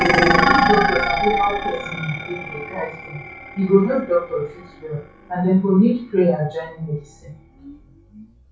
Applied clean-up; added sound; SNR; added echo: classical method WPE with log-MMSE.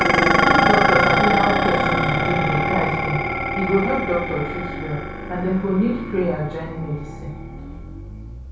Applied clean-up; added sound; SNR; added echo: none; Dishes, pots, and pans; -4 dB; reverberation time 0.6 s.